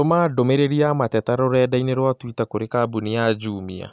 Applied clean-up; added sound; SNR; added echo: none; none; none; none.